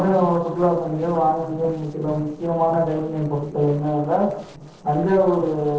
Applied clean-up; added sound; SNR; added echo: neural separator model SepFormer DNS4.